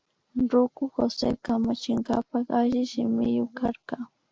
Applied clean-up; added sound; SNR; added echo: neural mask model Resemble Enhance denoiser.